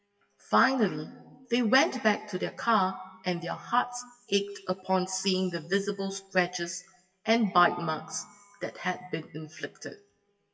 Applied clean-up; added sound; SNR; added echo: classical method WPE with log-MMSE.